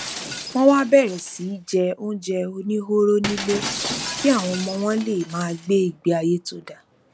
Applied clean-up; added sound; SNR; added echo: none; Shatter; 12 dB; none.